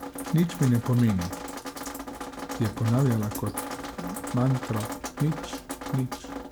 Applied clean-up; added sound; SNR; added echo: none; Drip; 8 dB; none.